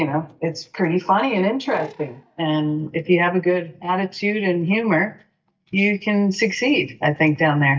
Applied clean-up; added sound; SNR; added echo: neural mask model DeepFilterNet 3.